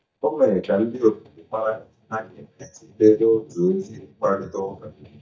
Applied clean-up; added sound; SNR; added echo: neural mask model DeepFilterNet 3.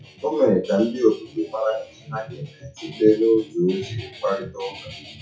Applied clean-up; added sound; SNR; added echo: classical method WPE with log-MMSE.